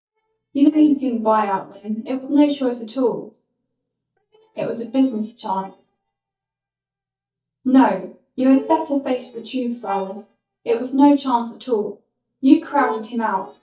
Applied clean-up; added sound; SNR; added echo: neural mask model DeepFilterNet 3.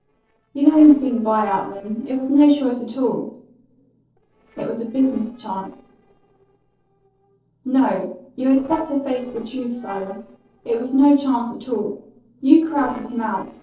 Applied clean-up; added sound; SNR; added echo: neural separator model SepFormer DNS4.